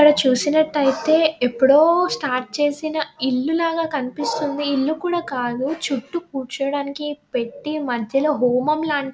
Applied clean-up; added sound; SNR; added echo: none; none; none; none.